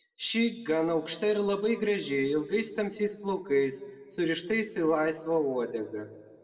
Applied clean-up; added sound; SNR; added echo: none; none; none; reverberation time 1.3 s.